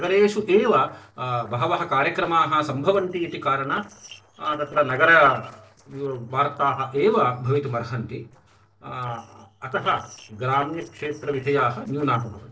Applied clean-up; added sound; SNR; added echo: neural separator model SepFormer DNS4.